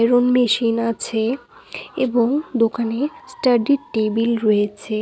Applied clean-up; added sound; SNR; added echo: none; none; none; none.